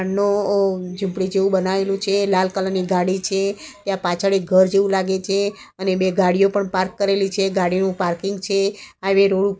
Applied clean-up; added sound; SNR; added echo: none; none; none; none.